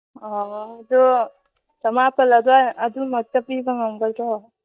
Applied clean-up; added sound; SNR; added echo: neural mask model DeepFilterNet 3.